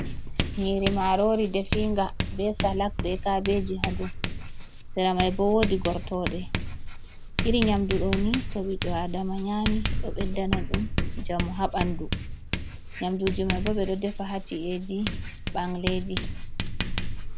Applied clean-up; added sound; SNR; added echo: none; Writing; 1 dB; none.